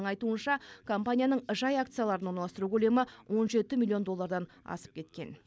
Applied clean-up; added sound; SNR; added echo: none; none; none; none.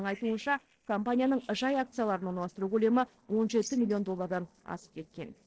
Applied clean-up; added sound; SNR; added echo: neural separator model SepFormer DNS4.